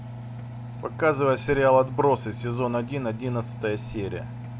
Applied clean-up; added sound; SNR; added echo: none; Engine; 11 dB; none.